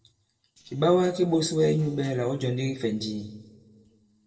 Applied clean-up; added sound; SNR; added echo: neural separator model SepFormer DNS4.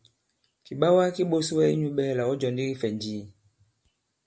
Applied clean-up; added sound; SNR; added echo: none; none; none; none.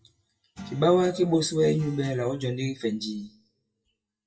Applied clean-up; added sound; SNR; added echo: classical method WPE with log-MMSE.